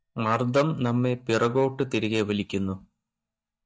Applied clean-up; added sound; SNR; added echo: neural mask model DeepFilterNet 3.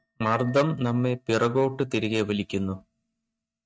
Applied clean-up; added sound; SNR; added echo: neural mask model RNNoise.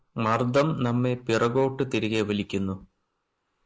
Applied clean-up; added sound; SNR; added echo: neural mask model Resemble Enhance denoiser.